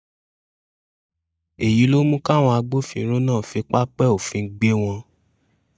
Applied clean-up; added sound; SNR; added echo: neural mask model DeepFilterNet 3.